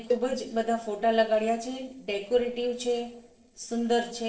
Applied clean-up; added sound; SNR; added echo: neural separator model SepFormer DNS4.